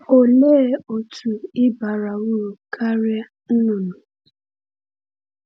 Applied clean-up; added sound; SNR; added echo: none; none; none; none.